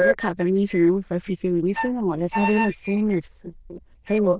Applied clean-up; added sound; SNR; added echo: neural diffusion model UNIVERSE++.